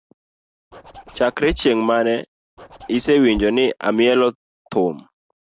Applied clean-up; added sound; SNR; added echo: none; Zipper (clothing); 16 dB; none.